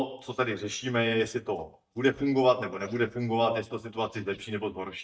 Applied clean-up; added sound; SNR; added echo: neural mask model DeepFilterNet 3.